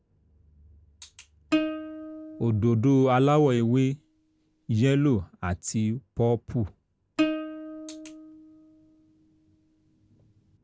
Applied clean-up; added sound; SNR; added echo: none; Plucked string instrument; 8 dB; none.